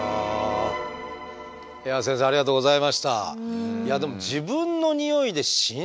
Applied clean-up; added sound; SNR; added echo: none; none; none; none.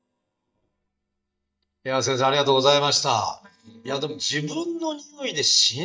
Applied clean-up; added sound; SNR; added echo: neural mask model DeepFilterNet 3.